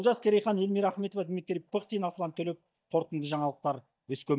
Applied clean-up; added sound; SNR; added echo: neural mask model DeepFilterNet 3.